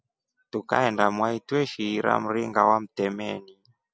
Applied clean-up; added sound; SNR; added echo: none; none; none; none.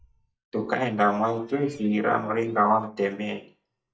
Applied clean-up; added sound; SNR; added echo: neural mask model DeepFilterNet 3.